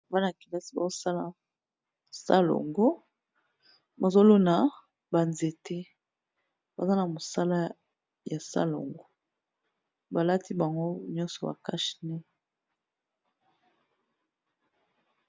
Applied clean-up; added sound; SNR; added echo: none; none; none; none.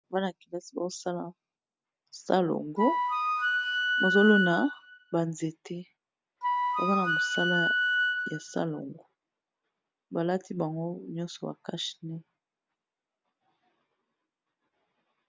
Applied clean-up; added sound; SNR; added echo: none; Wind instrument, woodwind instrument; -4 dB; none.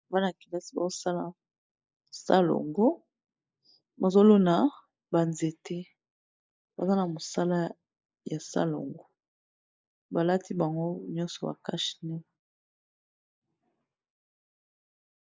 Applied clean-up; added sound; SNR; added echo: neural mask model Resemble Enhance denoiser.